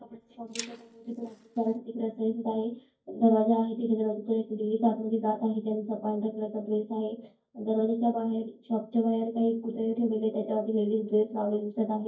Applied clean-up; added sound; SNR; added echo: neural mask model DeepFilterNet 3.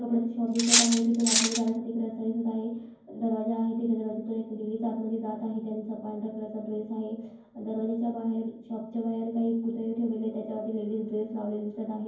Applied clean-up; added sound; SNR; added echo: none; Cutlery, silverware; -5 dB; reverberation time 0.9 s.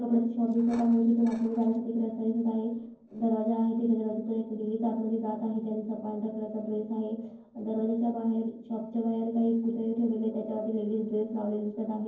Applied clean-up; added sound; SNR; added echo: neural separator model SepFormer DNS4.